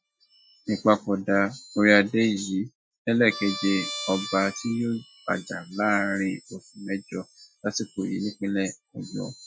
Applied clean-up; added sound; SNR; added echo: classical method Wiener filter.